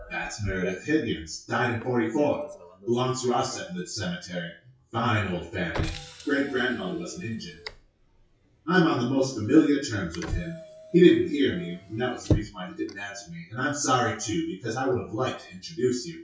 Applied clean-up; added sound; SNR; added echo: classical method WPE with log-MMSE.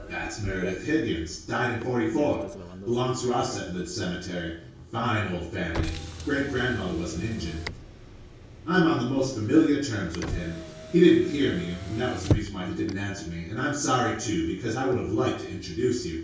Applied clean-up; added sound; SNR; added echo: none; Motor vehicle (road); 12 dB; reverberation time 0.6 s.